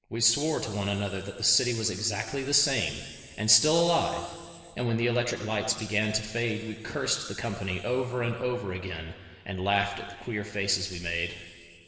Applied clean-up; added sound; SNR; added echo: none; none; none; reverberation time 2.8 s.